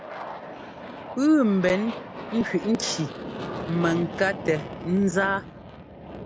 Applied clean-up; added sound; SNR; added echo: none; Aircraft; 10 dB; none.